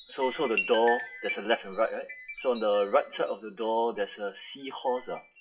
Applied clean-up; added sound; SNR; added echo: classical method WPE with log-MMSE.